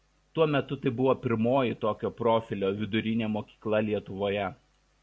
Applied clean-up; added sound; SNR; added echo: none; none; none; none.